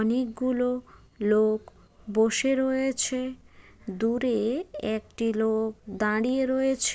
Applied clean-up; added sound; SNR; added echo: none; none; none; none.